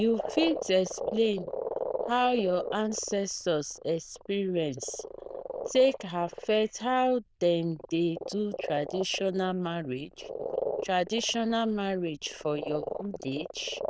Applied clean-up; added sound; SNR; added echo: neural diffusion model UNIVERSE++.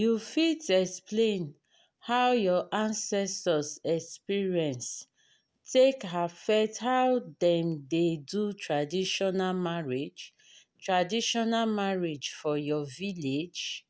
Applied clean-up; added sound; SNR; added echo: none; none; none; none.